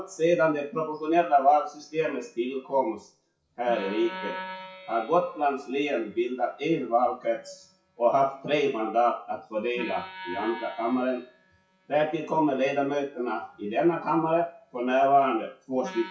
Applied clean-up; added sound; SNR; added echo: classical method WPE with log-MMSE.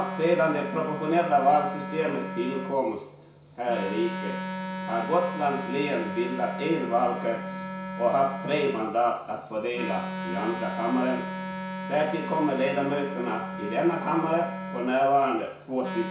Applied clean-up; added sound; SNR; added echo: none; Wind instrument, woodwind instrument; 8 dB; reverberation time 0.6 s.